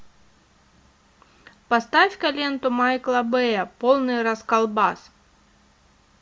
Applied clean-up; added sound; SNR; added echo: none; none; none; none.